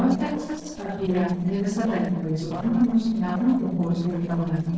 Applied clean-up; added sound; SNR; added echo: neural separator model SepFormer DNS4.